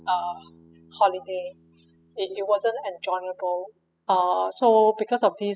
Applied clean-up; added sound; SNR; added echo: classical method spectral subtraction.